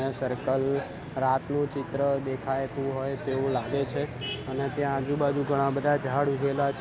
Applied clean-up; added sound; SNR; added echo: none; none; none; none.